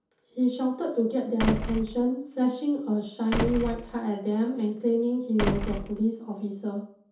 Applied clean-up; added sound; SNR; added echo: none; Slam; 6 dB; reverberation time 0.5 s.